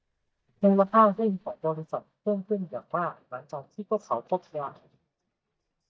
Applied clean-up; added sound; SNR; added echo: neural mask model DeepFilterNet 3.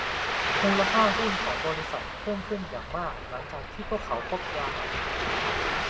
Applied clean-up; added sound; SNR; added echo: none; Ocean; -2 dB; reverberation time 1.5 s.